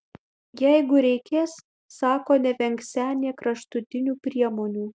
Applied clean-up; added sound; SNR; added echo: none; none; none; none.